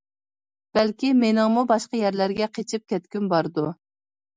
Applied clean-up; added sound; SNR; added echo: none; none; none; none.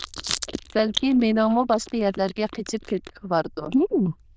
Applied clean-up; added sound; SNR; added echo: neural diffusion model UNIVERSE++.